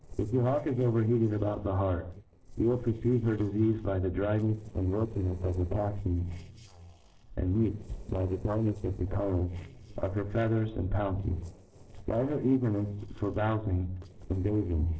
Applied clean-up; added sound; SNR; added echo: neural separator model SepFormer DNS4.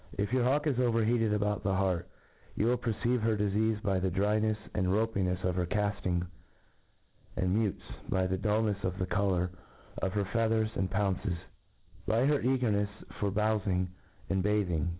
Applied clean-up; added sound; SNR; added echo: none; none; none; none.